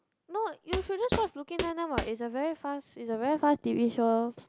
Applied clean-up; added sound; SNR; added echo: none; Walk, footsteps; 5 dB; none.